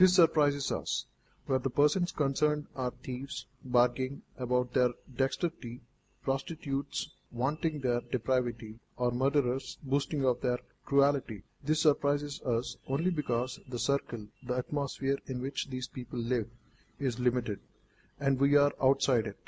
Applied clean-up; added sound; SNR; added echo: none; none; none; none.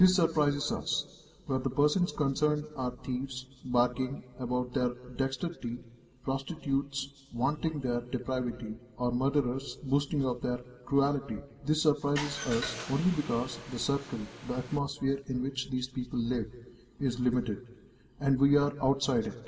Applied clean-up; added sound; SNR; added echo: none; Car; 11 dB; reverberation time 1.9 s.